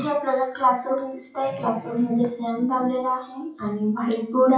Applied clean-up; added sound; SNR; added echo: classical method WPE with log-MMSE.